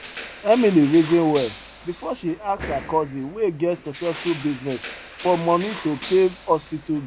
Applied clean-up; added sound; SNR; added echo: none; Crushing; 11 dB; none.